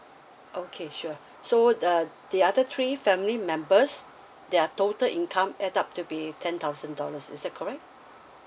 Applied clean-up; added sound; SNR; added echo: none; none; none; none.